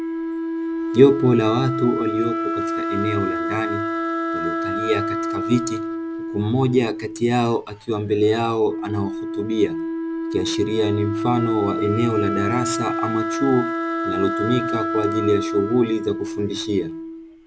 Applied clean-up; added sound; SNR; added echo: none; Wind instrument, woodwind instrument; 3 dB; none.